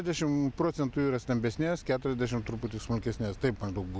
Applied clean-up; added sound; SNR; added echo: none; none; none; none.